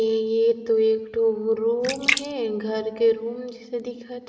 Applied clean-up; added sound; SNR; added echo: none; Splash, splatter; 7 dB; reverberation time 2.6 s.